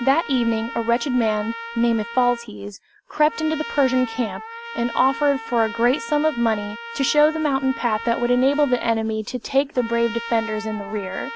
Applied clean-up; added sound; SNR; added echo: none; Trumpet; 13 dB; none.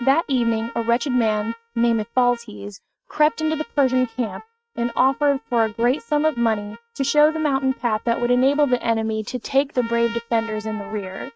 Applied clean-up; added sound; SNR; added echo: neural mask model RNNoise.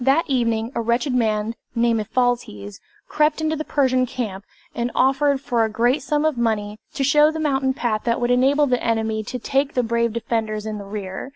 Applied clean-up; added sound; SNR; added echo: none; none; none; none.